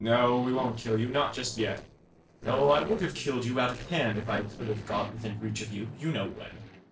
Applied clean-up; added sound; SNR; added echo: neural separator model SepFormer DNS4.